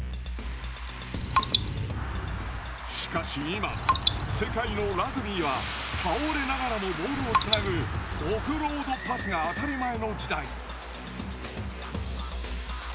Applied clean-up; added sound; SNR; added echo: none; Raindrop; 0 dB; none.